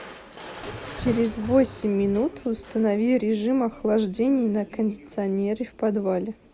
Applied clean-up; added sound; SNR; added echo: none; Crushing; 17 dB; none.